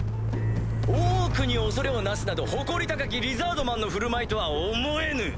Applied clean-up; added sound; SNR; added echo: none; Car; 1 dB; none.